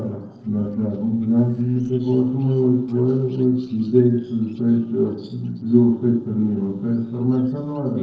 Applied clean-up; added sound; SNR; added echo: neural separator model SepFormer DNS4.